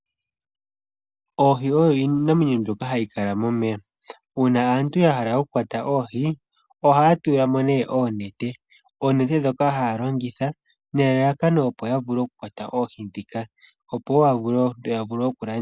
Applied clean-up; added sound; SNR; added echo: none; none; none; none.